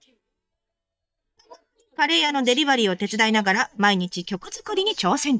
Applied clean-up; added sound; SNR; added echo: neural mask model DeepFilterNet 3.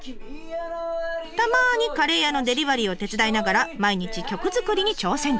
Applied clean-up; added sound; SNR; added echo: none; Buzz; 14 dB; none.